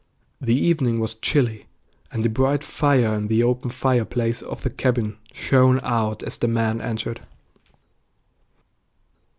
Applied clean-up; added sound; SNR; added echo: none; none; none; none.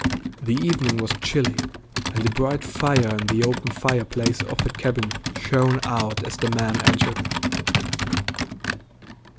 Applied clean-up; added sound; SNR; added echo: none; Computer keyboard; 2 dB; none.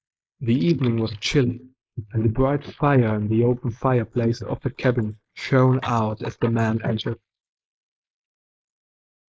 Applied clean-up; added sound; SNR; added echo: neural mask model Resemble Enhance denoiser.